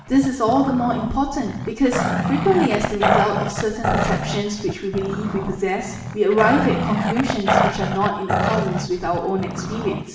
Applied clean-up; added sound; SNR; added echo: none; Growling; 2 dB; reverberation time 0.9 s.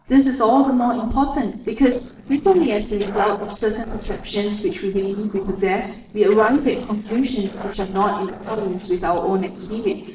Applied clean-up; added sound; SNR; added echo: neural separator model SepFormer DNS4.